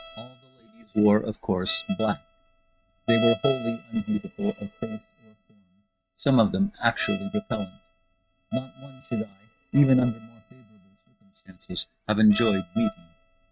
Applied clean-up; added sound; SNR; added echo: neural mask model RNNoise.